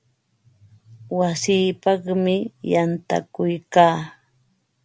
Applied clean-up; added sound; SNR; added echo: none; none; none; none.